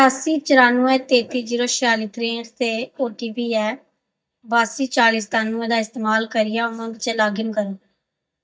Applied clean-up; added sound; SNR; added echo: neural mask model DeepFilterNet 3.